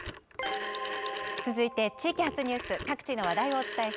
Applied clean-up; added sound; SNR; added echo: none; Telephone; 8 dB; none.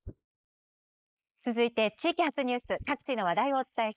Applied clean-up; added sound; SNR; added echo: neural mask model Resemble Enhance denoiser.